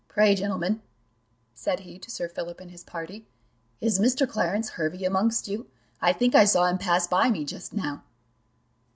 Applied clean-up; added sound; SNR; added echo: none; none; none; none.